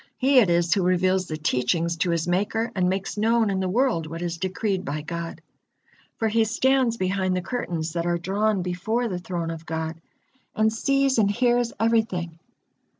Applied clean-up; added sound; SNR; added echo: none; none; none; none.